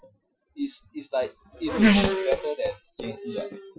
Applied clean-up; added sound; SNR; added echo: classical method Wiener filter.